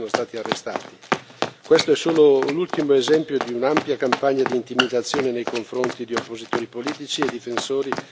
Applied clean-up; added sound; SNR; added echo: none; Run; 7 dB; none.